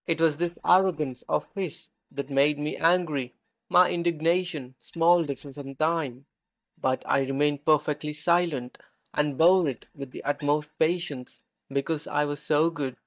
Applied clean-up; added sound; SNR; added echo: neural mask model DeepFilterNet 3.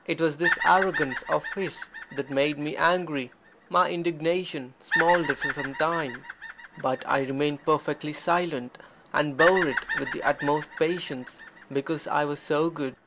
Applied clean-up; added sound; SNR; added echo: none; Bird vocalization, bird call, bird song; 7 dB; none.